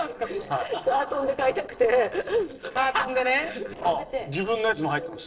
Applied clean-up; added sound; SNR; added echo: neural separator model SepFormer DNS4.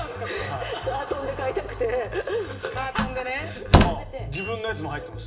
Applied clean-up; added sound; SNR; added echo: none; Slam; -5 dB; reverberation time 1.1 s.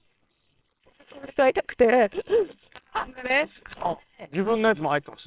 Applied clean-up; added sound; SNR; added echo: neural separator model SepFormer WHAMR!.